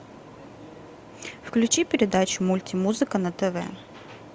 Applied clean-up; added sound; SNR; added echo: none; none; none; none.